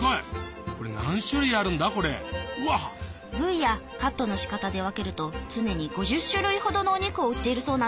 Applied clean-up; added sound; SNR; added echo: none; none; none; none.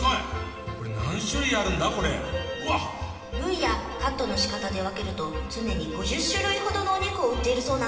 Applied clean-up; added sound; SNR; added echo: none; none; none; reverberation time 2.1 s.